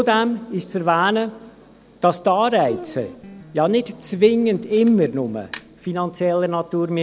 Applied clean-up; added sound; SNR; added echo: none; Camera + Guitar; 20 dB; none.